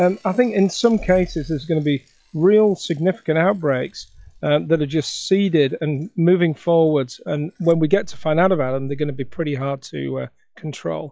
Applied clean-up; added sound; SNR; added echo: classical method log-MMSE.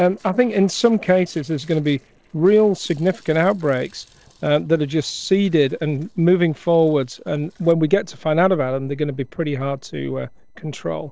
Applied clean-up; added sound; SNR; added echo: neural separator model SepFormer DNS4.